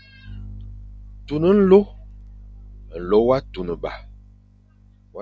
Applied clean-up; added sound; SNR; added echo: none; none; none; none.